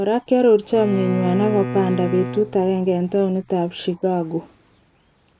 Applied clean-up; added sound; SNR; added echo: none; Bowed string instrument; 9 dB; none.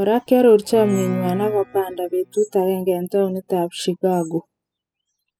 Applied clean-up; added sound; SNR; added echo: classical method spectral subtraction.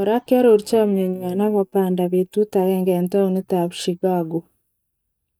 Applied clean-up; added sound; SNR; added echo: neural mask model DeepFilterNet 3.